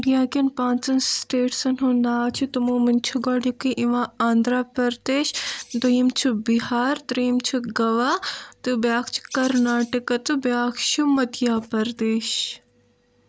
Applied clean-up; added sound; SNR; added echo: none; Bird; 18 dB; none.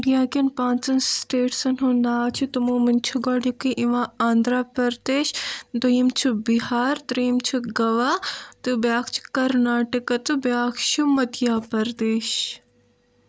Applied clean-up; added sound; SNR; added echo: none; none; none; none.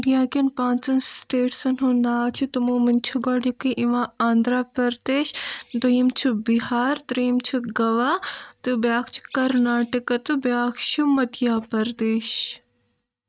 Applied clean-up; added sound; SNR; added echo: neural mask model RNNoise.